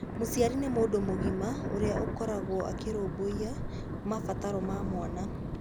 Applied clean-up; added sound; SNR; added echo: none; Thunder; 2 dB; none.